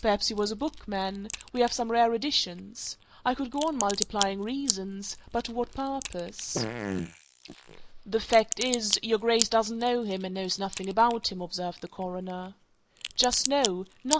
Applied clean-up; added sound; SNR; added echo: neural mask model Resemble Enhance denoiser.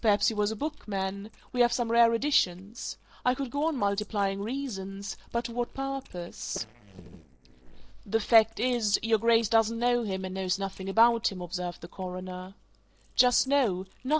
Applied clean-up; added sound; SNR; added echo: neural separator model SepFormer DNS4.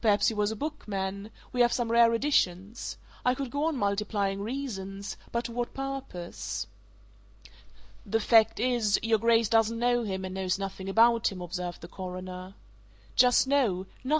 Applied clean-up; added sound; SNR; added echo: none; none; none; none.